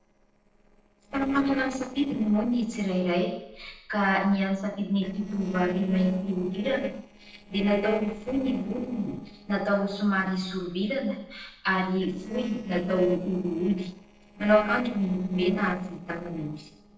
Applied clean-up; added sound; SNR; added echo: neural separator model SepFormer DNS4.